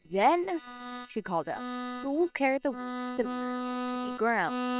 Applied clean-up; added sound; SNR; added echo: neural separator model SepFormer WHAM!.